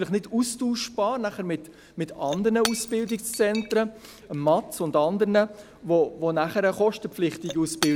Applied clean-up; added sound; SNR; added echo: none; Shatter / Crushing; 16 dB; none.